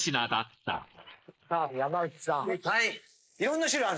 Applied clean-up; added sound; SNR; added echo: neural mask model Resemble Enhance denoiser.